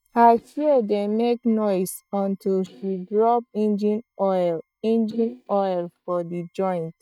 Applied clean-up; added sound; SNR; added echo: neural mask model DeepFilterNet 3.